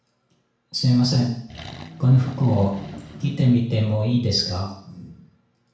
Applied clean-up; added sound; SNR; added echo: none; Accelerating, revving, vroom; 15 dB; reverberation time 0.7 s.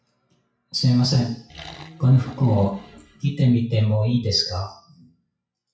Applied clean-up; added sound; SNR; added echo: classical method WPE with log-MMSE.